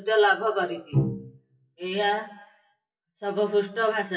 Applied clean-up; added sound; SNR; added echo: classical method WPE with log-MMSE.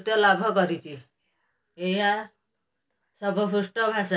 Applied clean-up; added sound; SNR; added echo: none; none; none; none.